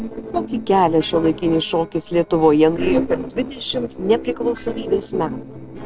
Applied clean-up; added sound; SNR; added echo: neural separator model SepFormer DNS4.